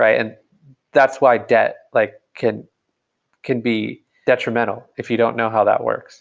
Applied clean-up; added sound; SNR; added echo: none; none; none; none.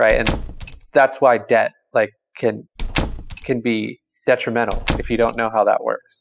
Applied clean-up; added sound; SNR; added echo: classical method spectral subtraction.